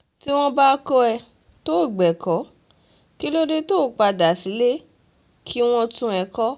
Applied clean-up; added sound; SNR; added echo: none; none; none; none.